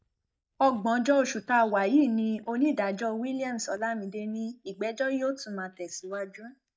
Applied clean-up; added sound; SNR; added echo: neural mask model DeepFilterNet 3.